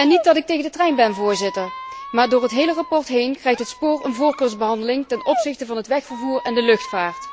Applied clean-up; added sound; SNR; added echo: none; Squeak; 12 dB; none.